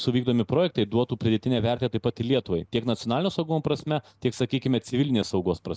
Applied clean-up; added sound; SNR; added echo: none; none; none; none.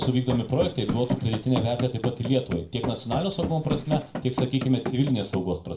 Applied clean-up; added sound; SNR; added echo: none; Run; 6 dB; reverberation time 0.3 s.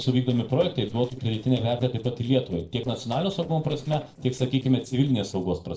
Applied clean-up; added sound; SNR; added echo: neural separator model SepFormer DNS4.